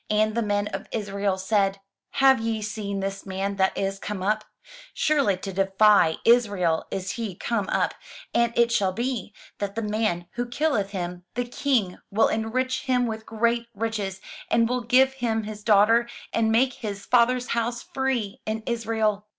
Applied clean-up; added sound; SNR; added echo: none; none; none; none.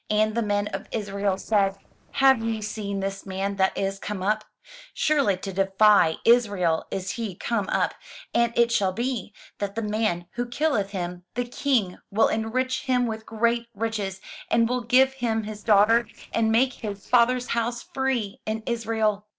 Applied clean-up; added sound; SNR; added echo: neural separator model SepFormer DNS4.